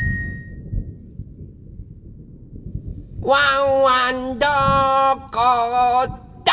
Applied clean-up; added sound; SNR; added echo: none; Thunder; 11 dB; reverberation time 0.8 s.